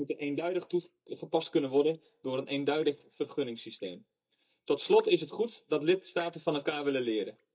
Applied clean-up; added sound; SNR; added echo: neural mask model DeepFilterNet 3.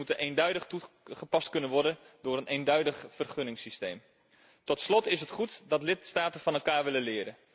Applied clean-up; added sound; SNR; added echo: none; none; none; none.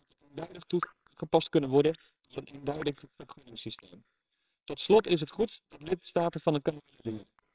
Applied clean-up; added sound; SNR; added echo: neural separator model SepFormer WHAMR!.